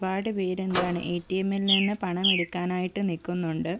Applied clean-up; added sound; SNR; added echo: none; Microwave oven + Bird; 4 dB; none.